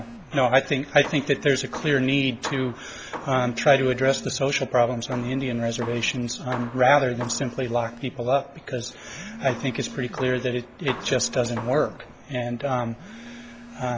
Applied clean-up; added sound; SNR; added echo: none; Telephone + Hammer; 14 dB; none.